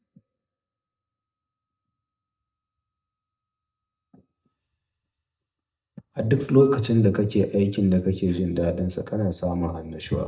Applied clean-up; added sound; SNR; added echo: neural mask model DeepFilterNet 3.